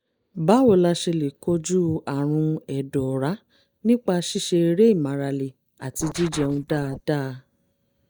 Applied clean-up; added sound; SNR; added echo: neural mask model DeepFilterNet 3.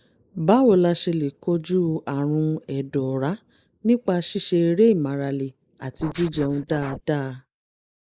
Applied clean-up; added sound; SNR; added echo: neural mask model Resemble Enhance denoiser.